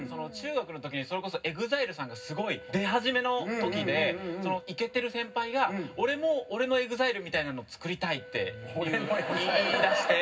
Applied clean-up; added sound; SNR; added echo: none; Wind instrument, woodwind instrument; 19 dB; reverberation time 0.4 s.